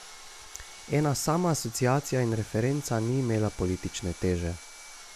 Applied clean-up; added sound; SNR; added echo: none; Sawing; 18 dB; none.